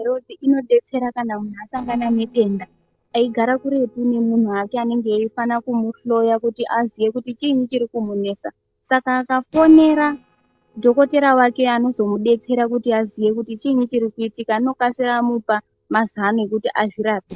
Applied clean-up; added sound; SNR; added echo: neural separator model SepFormer DNS4.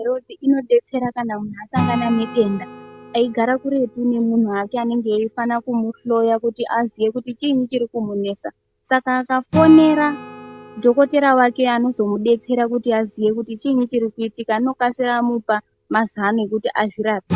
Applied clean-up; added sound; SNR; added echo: none; Acoustic guitar / Strum; 15 dB; none.